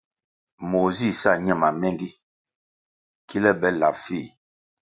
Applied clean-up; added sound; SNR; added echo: none; none; none; none.